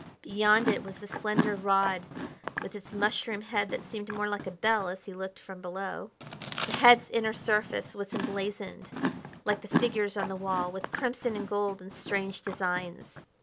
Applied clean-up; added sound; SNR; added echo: none; Chewing, mastication; 7 dB; none.